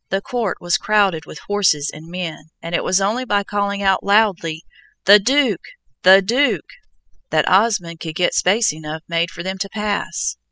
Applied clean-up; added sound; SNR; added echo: classical method spectral subtraction.